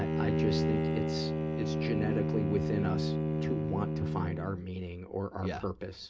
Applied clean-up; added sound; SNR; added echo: none; Bowed string instrument; -4 dB; reverberation time 0.3 s.